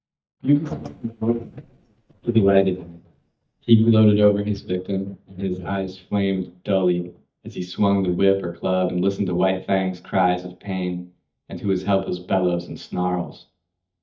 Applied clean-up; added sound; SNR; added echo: neural mask model DeepFilterNet 3.